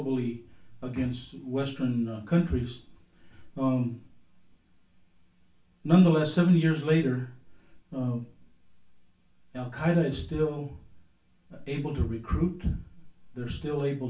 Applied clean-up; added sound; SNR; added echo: none; none; none; reverberation time 0.3 s.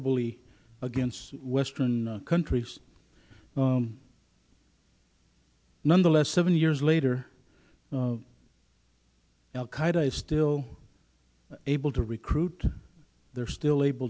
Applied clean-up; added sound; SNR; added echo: none; none; none; none.